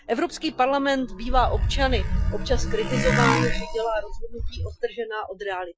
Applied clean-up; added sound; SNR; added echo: classical method Wiener filter.